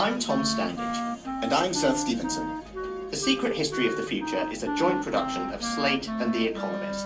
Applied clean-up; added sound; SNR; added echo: none; Wind instrument, woodwind instrument; 3 dB; reverberation time 0.3 s.